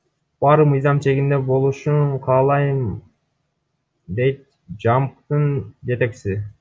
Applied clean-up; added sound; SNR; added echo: none; none; none; none.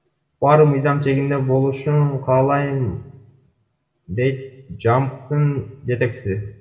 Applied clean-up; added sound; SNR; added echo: none; none; none; reverberation time 0.8 s.